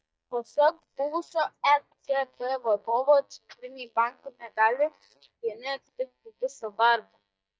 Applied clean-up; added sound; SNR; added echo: neural mask model DeepFilterNet 3.